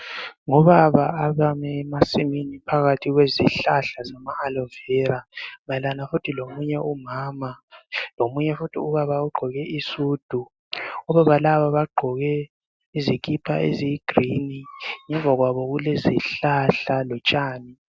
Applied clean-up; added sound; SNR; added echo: none; none; none; none.